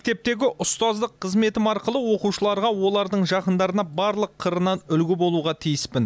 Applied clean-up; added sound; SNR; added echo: none; none; none; none.